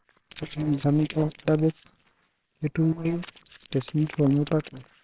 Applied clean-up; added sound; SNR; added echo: neural separator model SepFormer WHAMR!.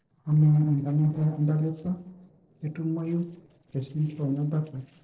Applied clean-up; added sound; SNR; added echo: neural separator model SepFormer DNS4.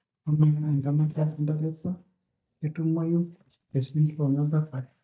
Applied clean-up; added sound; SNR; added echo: neural mask model DeepFilterNet 3.